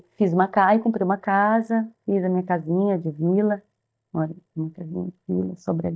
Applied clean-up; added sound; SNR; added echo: neural mask model DeepFilterNet 3.